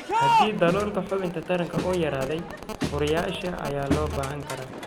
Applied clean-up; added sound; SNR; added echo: none; Crowd; 1 dB; none.